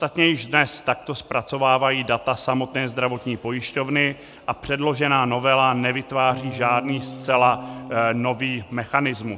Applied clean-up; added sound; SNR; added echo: none; Electric guitar / Strum; 13 dB; none.